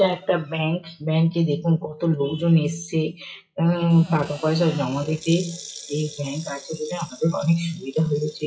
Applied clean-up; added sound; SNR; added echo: classical method WPE with log-MMSE.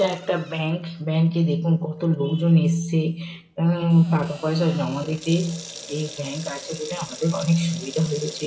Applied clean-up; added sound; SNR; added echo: none; Sink (filling or washing) / Water tap, faucet; 18 dB; reverberation time 0.4 s.